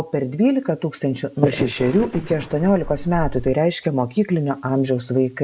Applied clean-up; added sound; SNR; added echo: neural mask model Resemble Enhance denoiser.